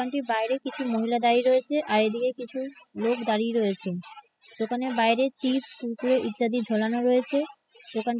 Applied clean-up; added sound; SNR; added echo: classical method spectral subtraction.